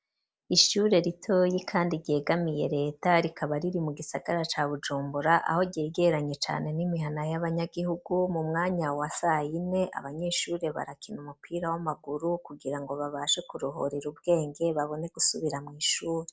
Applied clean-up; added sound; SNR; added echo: none; none; none; none.